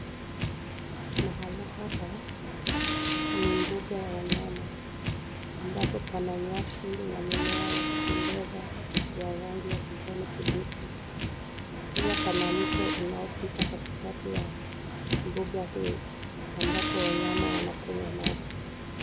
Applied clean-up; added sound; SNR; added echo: none; Car; -4 dB; none.